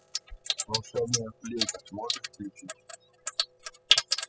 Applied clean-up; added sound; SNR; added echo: classical method spectral subtraction.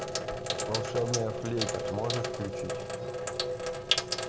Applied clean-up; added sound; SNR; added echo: none; Sink (filling or washing); -4 dB; none.